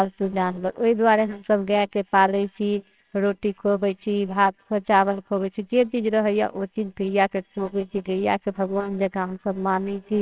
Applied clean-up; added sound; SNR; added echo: neural separator model SepFormer WHAMR!.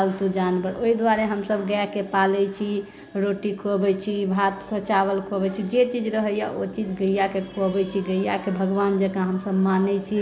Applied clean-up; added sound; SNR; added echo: none; none; none; none.